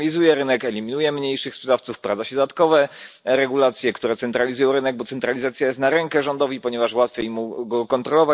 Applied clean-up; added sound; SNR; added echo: none; none; none; none.